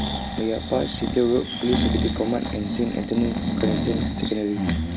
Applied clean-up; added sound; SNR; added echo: none; Breathing; 0 dB; none.